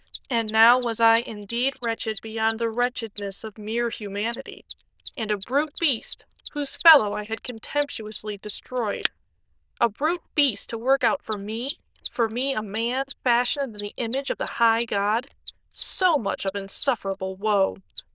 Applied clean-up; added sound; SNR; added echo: neural diffusion model UNIVERSE++.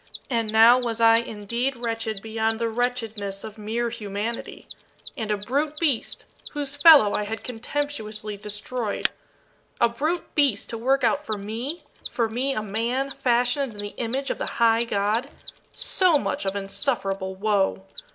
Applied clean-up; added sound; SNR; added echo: none; Mechanisms; 15 dB; none.